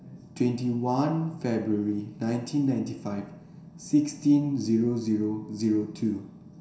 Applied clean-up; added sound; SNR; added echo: none; none; none; reverberation time 0.7 s.